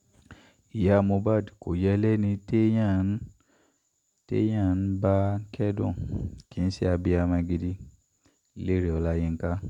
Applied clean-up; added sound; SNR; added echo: none; none; none; none.